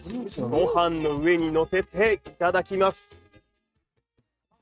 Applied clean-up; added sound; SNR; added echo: neural mask model RNNoise.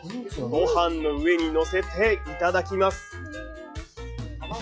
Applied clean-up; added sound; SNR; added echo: classical method log-MMSE.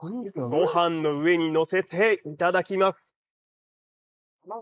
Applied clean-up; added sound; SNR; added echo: neural mask model Resemble Enhance denoiser.